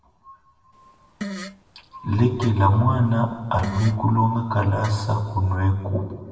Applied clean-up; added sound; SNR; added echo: none; Fart; 17 dB; reverberation time 1.3 s.